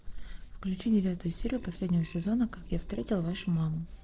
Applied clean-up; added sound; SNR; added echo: neural separator model SepFormer DNS4.